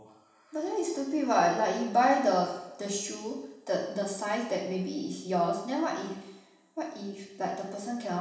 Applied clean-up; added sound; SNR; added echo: none; none; none; reverberation time 0.9 s.